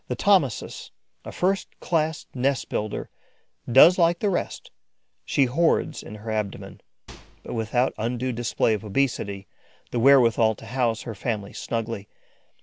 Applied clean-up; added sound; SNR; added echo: none; Microwave oven; 20 dB; none.